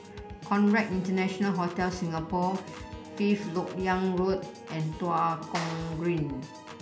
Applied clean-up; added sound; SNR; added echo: none; Piano / Organ + Clapping; 13 dB; none.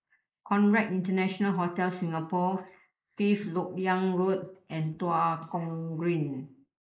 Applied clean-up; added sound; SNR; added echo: neural mask model Resemble Enhance denoiser.